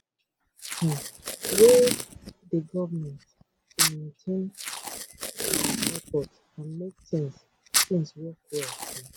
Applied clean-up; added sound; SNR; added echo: none; Packing tape, duct tape; 4 dB; none.